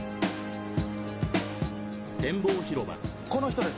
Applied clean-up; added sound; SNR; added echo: none; none; none; none.